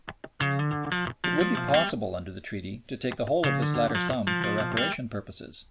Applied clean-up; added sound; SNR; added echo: none; Electric guitar; 0 dB; none.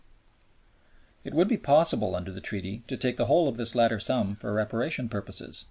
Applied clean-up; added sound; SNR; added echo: none; none; none; none.